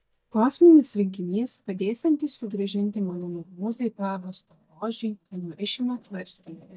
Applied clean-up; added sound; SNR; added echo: neural mask model DeepFilterNet 3.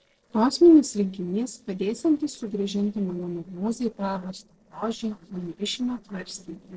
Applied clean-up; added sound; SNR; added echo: neural separator model SepFormer DNS4.